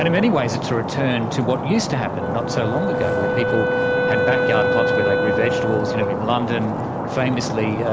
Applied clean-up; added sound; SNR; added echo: none; Wind instrument, woodwind instrument + Stream; -1 dB; none.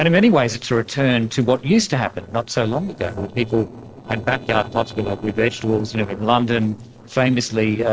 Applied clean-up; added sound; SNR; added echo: neural separator model SepFormer DNS4.